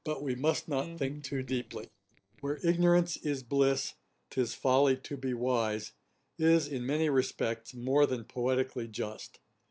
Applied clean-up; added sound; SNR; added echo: neural separator model SepFormer DNS4.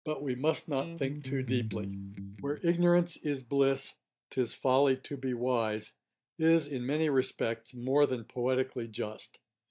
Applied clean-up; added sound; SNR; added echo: neural mask model DeepFilterNet 3.